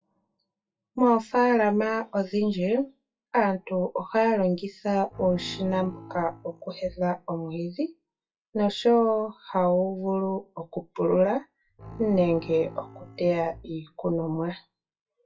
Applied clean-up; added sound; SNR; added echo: classical method WPE with log-MMSE.